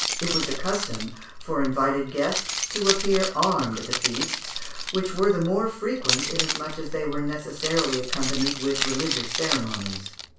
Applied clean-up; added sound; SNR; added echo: none; Keys jangling; 4 dB; reverberation time 0.3 s.